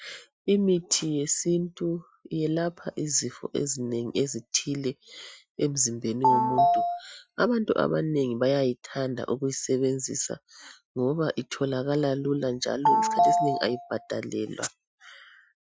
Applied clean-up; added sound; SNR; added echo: classical method Wiener filter.